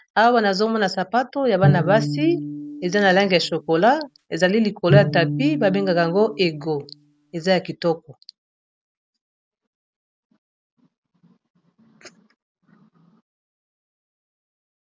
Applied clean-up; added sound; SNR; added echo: none; Bowed string instrument; 3 dB; none.